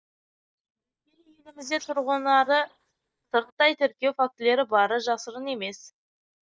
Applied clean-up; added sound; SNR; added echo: neural mask model DeepFilterNet 3.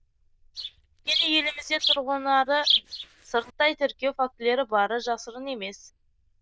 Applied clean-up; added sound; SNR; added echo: neural diffusion model UNIVERSE++.